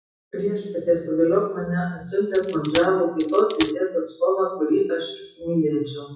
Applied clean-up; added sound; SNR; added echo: classical method WPE with log-MMSE.